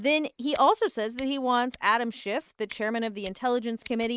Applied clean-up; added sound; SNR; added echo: neural mask model RNNoise.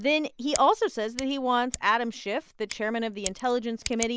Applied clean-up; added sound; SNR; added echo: none; Scissors; 13 dB; none.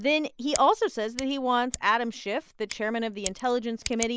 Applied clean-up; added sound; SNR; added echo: neural mask model Resemble Enhance denoiser.